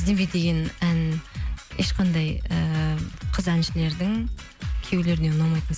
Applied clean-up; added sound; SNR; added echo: none; none; none; none.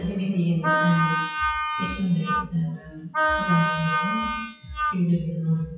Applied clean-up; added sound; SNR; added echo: classical method WPE with log-MMSE.